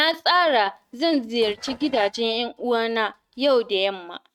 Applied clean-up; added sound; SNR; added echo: neural mask model RNNoise.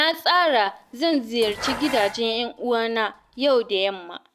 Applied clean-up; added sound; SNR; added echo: none; Dishes, pots, and pans + Breathing; 15 dB; none.